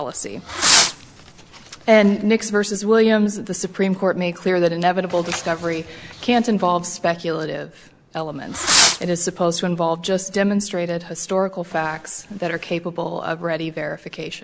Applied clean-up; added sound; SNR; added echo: none; Fireworks; -2 dB; none.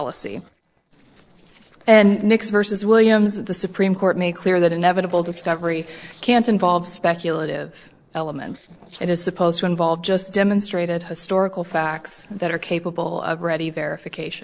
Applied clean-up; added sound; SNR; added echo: neural separator model SepFormer DNS4.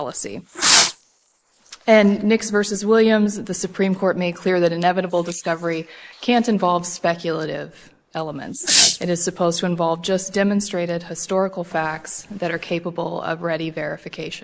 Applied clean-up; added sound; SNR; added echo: neural mask model Resemble Enhance denoiser.